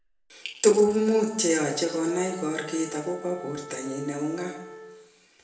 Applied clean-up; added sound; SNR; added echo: none; Wind instrument, woodwind instrument; 16 dB; reverberation time 0.9 s.